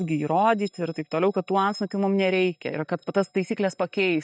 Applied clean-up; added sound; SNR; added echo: neural mask model DeepFilterNet 3.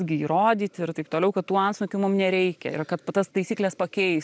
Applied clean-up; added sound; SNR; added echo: none; none; none; none.